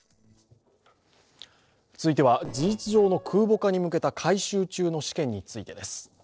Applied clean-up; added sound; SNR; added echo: neural separator model SepFormer DNS4.